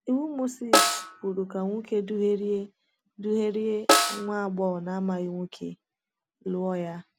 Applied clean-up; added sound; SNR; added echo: none; Snare drum; -2 dB; none.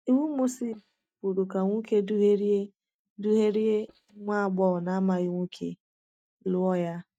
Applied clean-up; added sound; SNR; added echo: neural mask model DeepFilterNet 3.